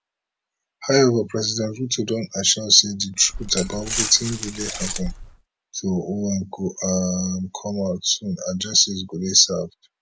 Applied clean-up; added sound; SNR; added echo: none; Glass; 6 dB; none.